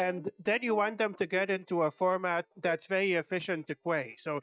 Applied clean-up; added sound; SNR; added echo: neural mask model DeepFilterNet 3.